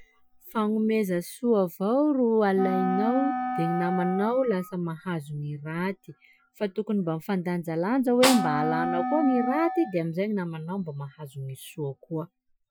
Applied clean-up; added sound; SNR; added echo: classical method Wiener filter.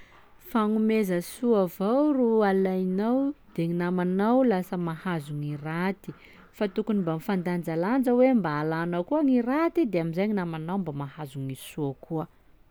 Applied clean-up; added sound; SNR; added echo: none; none; none; none.